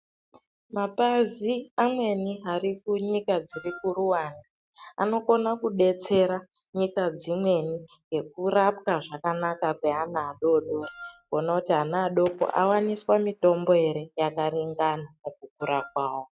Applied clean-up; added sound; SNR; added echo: neural mask model RNNoise.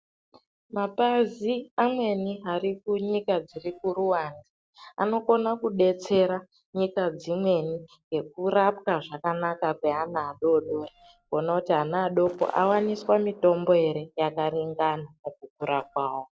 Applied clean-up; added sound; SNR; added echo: neural separator model SepFormer DNS4.